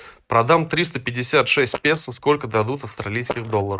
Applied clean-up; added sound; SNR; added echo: neural mask model RNNoise.